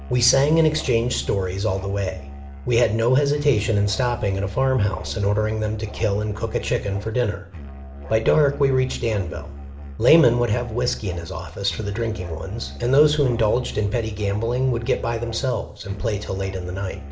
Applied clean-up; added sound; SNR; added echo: none; Musical instrument; 13 dB; reverberation time 0.6 s.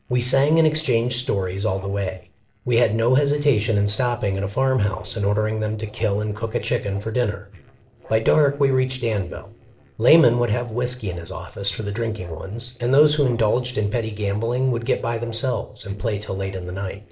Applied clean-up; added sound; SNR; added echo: neural separator model SepFormer DNS4.